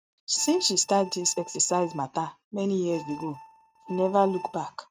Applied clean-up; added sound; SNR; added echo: neural mask model RNNoise.